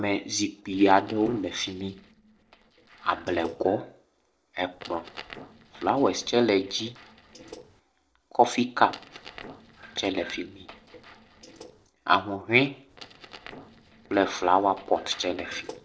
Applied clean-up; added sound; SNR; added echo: neural separator model SepFormer DNS4.